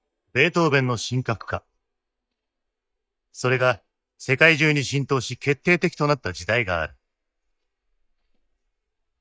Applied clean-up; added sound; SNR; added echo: neural mask model DeepFilterNet 3.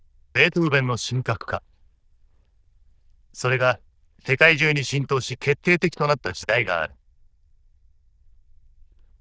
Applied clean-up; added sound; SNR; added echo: neural diffusion model UNIVERSE++.